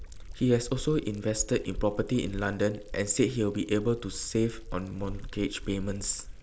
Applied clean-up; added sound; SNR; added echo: none; Liquid; 11 dB; none.